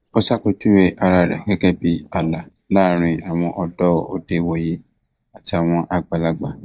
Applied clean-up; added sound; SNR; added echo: neural mask model DeepFilterNet 3.